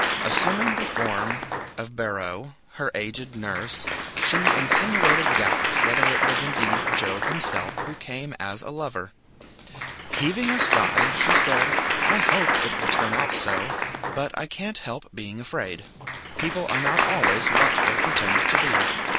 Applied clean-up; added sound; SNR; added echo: none; Applause; -5 dB; none.